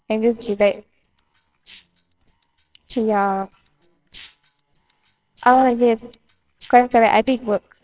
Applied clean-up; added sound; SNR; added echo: neural separator model SepFormer WHAMR!.